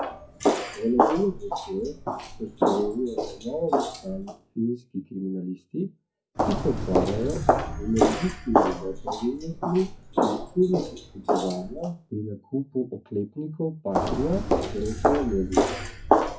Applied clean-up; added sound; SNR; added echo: classical method WPE with log-MMSE.